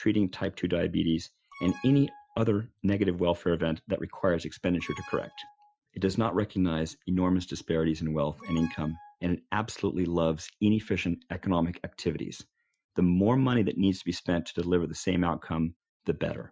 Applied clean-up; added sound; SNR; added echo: classical method Wiener filter.